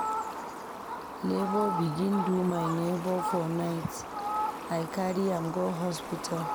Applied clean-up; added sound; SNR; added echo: none; Fowl; 4 dB; none.